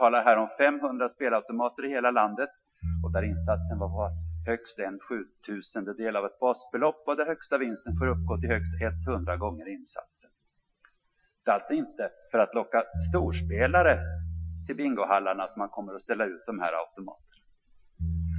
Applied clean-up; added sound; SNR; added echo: classical method Wiener filter.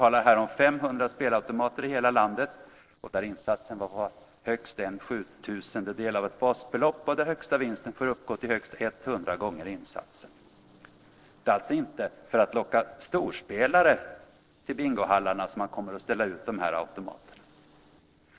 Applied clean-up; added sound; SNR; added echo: neural separator model SepFormer DNS4.